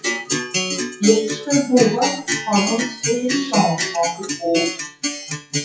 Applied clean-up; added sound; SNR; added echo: classical method WPE with log-MMSE.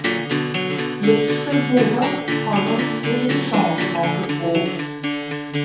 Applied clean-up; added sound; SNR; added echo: none; Acoustic guitar; -1 dB; reverberation time 2.1 s.